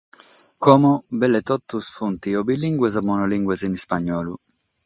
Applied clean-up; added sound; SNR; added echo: none; none; none; none.